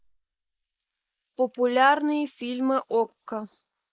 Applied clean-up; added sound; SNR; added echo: neural mask model Resemble Enhance denoiser.